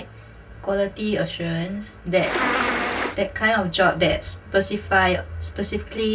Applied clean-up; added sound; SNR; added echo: none; Insect; 0 dB; reverberation time 0.1 s.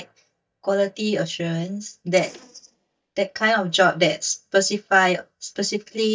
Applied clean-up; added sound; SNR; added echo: neural mask model DeepFilterNet 3.